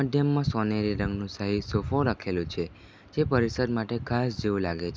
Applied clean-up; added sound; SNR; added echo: none; none; none; none.